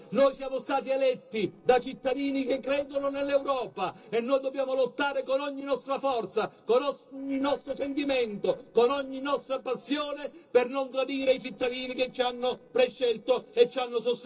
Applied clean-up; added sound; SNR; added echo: neural separator model SepFormer DNS4.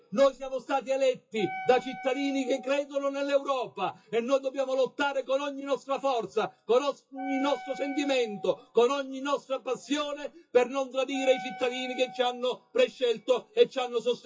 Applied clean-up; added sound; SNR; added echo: classical method WPE with log-MMSE.